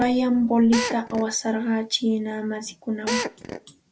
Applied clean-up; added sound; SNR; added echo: none; Drill; 6 dB; none.